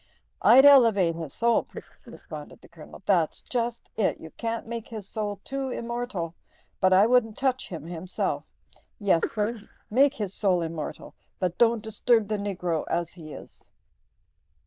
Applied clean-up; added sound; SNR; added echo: neural diffusion model UNIVERSE++.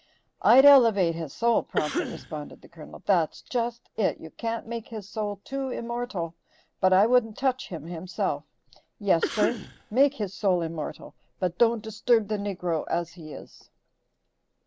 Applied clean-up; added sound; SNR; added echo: none; Cough; 7 dB; none.